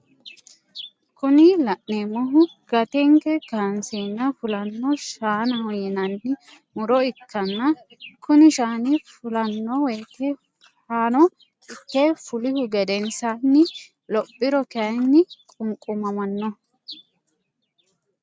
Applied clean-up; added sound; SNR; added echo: none; none; none; none.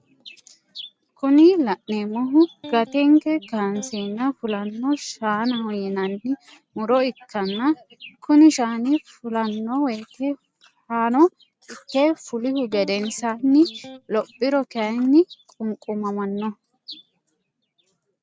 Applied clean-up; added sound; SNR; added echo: none; Electric guitar; 20 dB; none.